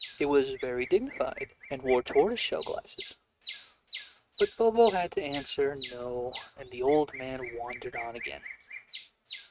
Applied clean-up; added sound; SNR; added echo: neural mask model RNNoise.